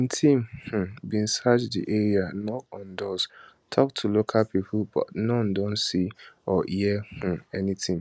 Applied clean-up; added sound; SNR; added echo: none; none; none; none.